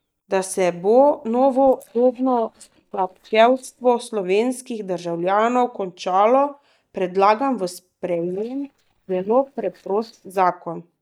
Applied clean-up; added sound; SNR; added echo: neural mask model DeepFilterNet 3.